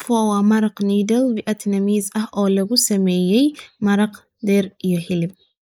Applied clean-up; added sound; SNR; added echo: neural mask model Resemble Enhance denoiser.